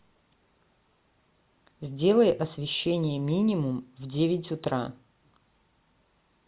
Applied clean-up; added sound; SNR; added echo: none; none; none; none.